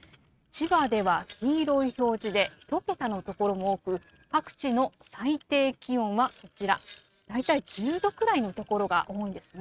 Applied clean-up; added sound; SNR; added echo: neural mask model RNNoise.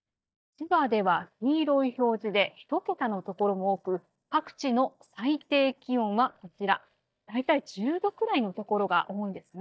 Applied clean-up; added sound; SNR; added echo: neural mask model DeepFilterNet 3.